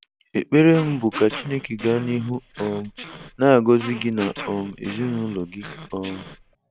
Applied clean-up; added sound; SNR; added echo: none; Growling; 15 dB; none.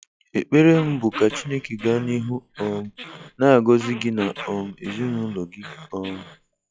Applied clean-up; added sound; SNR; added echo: classical method log-MMSE.